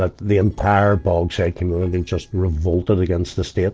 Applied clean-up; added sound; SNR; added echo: neural separator model SepFormer DNS4.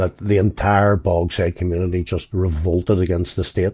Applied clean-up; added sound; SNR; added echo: neural mask model DeepFilterNet 3.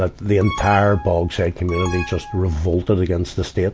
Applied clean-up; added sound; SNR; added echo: none; Alarm; 13 dB; none.